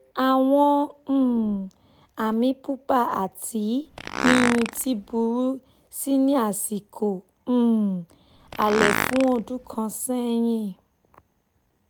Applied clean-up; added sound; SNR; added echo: none; Fart; 4 dB; none.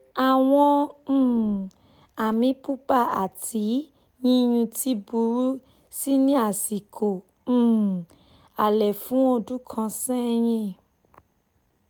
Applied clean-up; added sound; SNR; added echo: none; none; none; none.